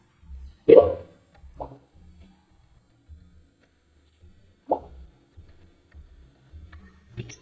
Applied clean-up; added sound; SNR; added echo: neural mask model DeepFilterNet 3.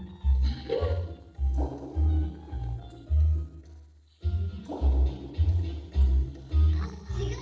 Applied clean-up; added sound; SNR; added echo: neural separator model SepFormer DNS4.